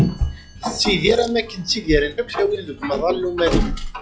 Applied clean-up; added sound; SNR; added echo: classical method log-MMSE.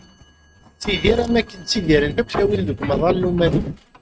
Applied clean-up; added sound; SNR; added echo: neural mask model RNNoise.